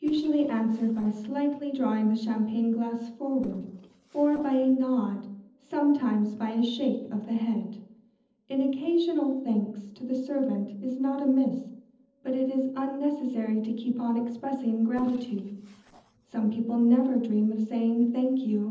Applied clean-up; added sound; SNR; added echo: neural separator model SepFormer DNS4.